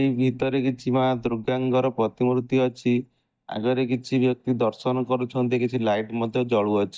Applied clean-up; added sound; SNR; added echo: neural mask model DeepFilterNet 3.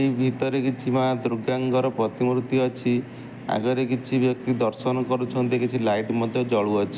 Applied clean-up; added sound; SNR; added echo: none; none; none; none.